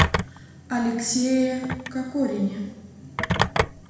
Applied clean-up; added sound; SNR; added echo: none; Telephone; 1 dB; reverberation time 0.9 s.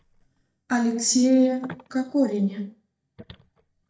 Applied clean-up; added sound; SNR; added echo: neural mask model DeepFilterNet 3.